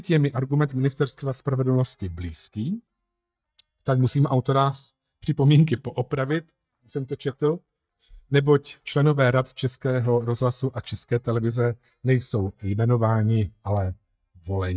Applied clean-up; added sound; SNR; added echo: neural mask model DeepFilterNet 3.